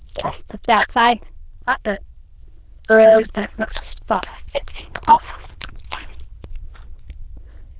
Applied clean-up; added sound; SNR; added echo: neural diffusion model UNIVERSE++.